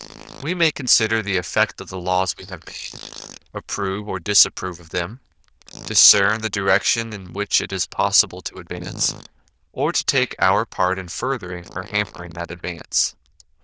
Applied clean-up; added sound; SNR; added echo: neural diffusion model UNIVERSE++.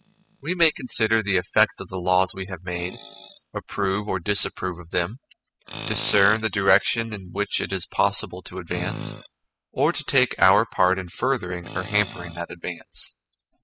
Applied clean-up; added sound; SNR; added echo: classical method spectral subtraction.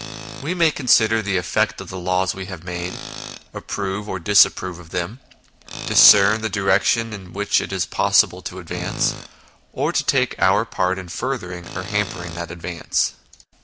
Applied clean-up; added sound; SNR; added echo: none; Tools; 15 dB; none.